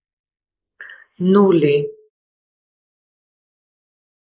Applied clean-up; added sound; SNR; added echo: neural mask model Resemble Enhance denoiser.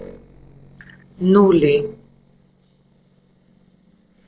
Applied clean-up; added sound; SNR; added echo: neural separator model SepFormer DNS4.